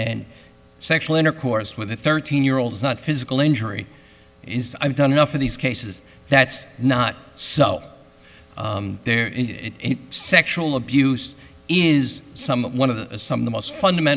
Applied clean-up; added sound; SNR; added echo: none; none; none; none.